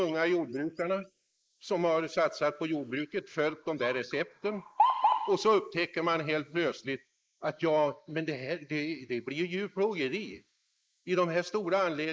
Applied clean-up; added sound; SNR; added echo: neural mask model Resemble Enhance denoiser.